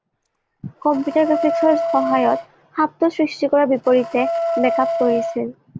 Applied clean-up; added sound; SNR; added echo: none; Wind instrument, woodwind instrument; 4 dB; none.